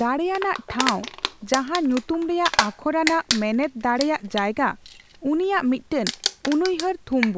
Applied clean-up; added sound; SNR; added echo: none; Crumpling, crinkling; 7 dB; none.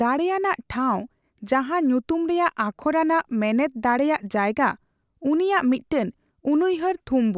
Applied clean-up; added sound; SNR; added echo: none; none; none; none.